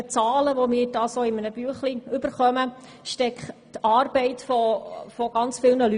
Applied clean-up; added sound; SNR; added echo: none; none; none; none.